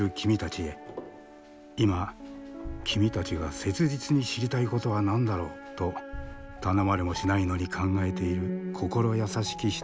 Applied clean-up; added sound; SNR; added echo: none; Boom; 19 dB; none.